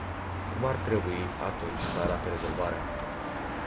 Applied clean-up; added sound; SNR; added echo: none; Car passing by / Traffic noise, roadway noise / Engine; 0 dB; reverberation time 0.5 s.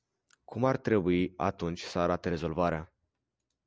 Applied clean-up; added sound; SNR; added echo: none; none; none; none.